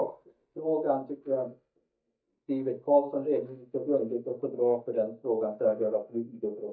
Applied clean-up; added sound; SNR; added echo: neural mask model DeepFilterNet 3.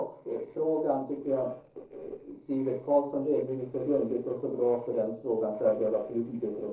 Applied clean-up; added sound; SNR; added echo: neural separator model SepFormer DNS4.